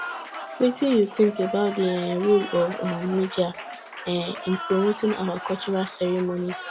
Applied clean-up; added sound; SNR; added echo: none; Applause; 11 dB; none.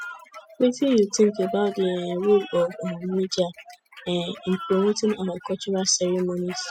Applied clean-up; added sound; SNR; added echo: classical method spectral subtraction.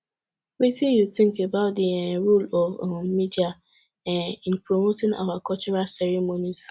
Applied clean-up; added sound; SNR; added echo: none; none; none; none.